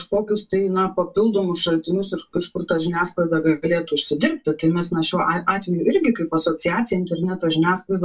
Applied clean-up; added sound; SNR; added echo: none; none; none; reverberation time 0.1 s.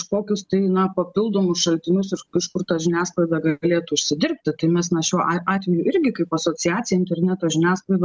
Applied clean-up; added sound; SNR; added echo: none; none; none; none.